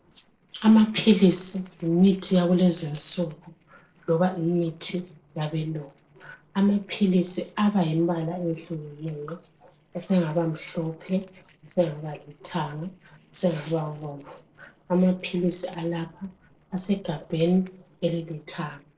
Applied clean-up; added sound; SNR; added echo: neural separator model SepFormer DNS4.